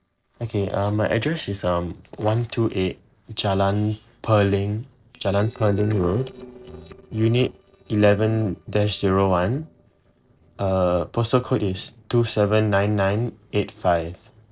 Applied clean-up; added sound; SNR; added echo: neural separator model SepFormer DNS4.